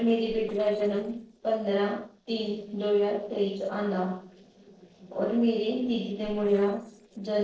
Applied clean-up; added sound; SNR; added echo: neural separator model SepFormer DNS4.